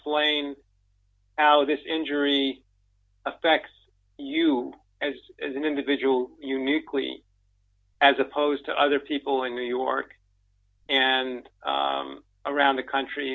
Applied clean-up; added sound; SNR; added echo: none; none; none; none.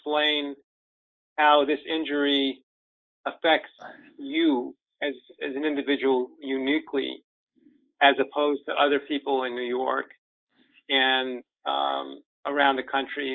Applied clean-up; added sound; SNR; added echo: neural mask model Resemble Enhance denoiser.